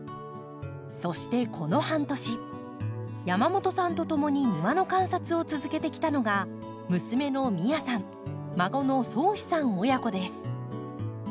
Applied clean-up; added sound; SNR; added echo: none; none; none; none.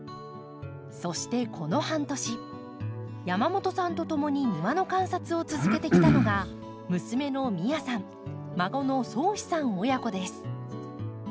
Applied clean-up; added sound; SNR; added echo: none; Cough; -5 dB; none.